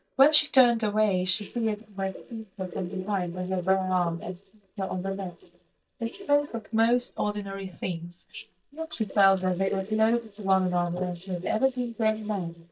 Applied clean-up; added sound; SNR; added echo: neural mask model DeepFilterNet 3.